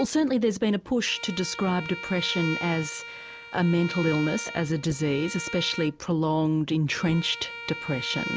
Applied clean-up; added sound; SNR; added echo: none; Bowed string instrument; 11 dB; none.